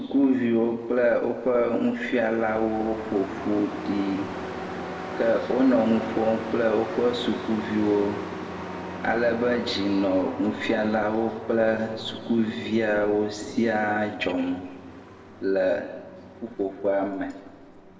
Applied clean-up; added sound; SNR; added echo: none; Truck; 12 dB; reverberation time 1.5 s.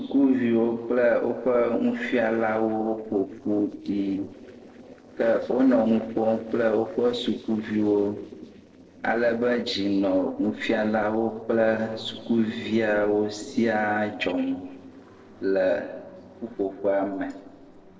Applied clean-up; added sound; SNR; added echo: neural separator model SepFormer DNS4.